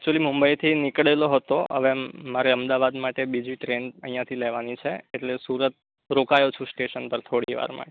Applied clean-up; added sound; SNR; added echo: none; none; none; none.